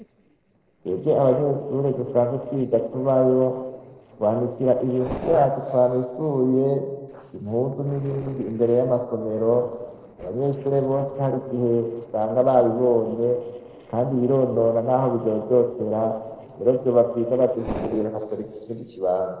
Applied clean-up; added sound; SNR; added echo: neural separator model SepFormer DNS4.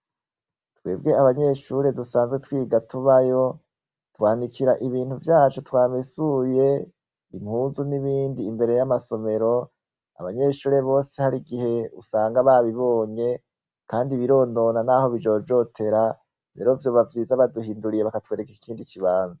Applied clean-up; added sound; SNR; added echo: none; none; none; none.